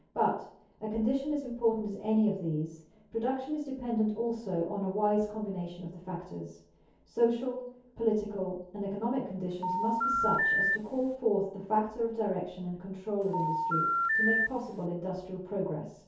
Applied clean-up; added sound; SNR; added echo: none; Telephone; -2 dB; reverberation time 0.6 s.